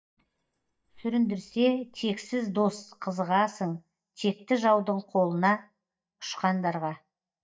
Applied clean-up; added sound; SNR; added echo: neural mask model DeepFilterNet 3.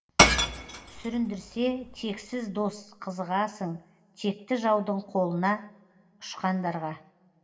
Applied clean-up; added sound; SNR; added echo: none; Shatter / Crushing; -3 dB; reverberation time 0.8 s.